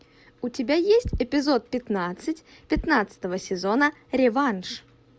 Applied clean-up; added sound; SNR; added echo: none; none; none; none.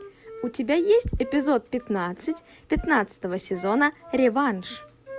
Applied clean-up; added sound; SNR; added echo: none; Wind instrument, woodwind instrument; 18 dB; none.